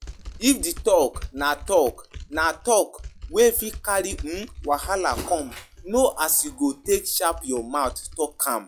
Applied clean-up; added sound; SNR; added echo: classical method log-MMSE.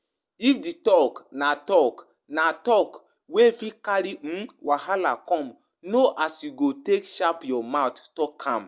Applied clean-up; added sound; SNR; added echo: none; none; none; none.